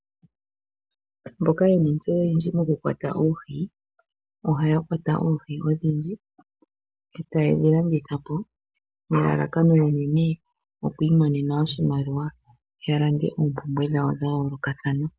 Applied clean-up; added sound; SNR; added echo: none; none; none; none.